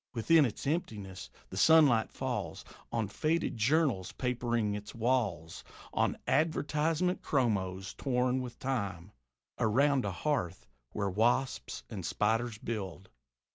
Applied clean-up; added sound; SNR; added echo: none; none; none; none.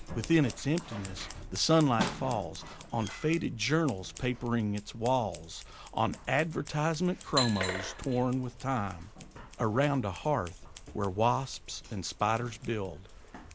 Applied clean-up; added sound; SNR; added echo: none; Scissors; 11 dB; none.